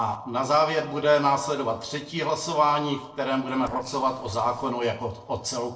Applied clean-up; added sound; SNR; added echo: neural separator model SepFormer DNS4.